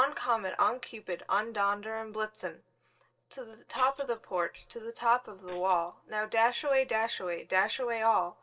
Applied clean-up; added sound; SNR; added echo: neural separator model SepFormer DNS4.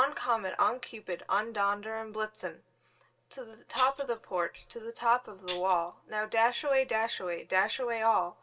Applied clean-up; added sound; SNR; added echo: none; Tambourine; 12 dB; reverberation time 0.2 s.